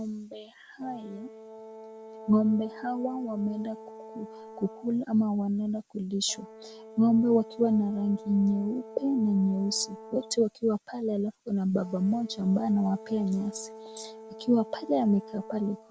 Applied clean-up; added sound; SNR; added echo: none; Brass instrument; 18 dB; none.